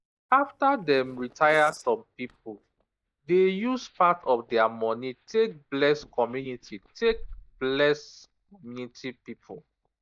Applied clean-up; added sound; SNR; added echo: neural mask model DeepFilterNet 3.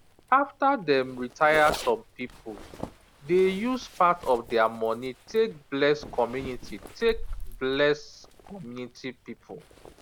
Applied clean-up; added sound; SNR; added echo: none; Zipper (clothing); 14 dB; none.